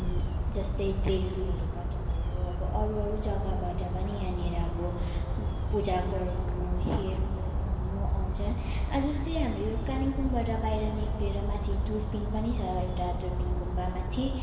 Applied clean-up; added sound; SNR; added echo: none; Bird vocalization, bird call, bird song; -4 dB; reverberation time 2.5 s.